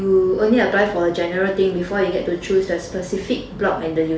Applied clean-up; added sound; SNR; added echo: none; none; none; none.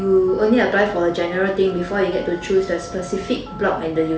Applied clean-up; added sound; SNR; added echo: none; Telephone; 19 dB; none.